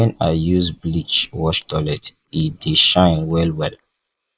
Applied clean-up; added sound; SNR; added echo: neural mask model Resemble Enhance denoiser.